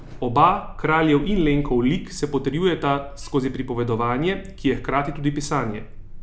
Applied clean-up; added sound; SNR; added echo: none; Alarm; 11 dB; none.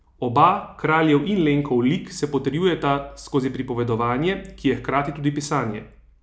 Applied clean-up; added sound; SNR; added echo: none; none; none; none.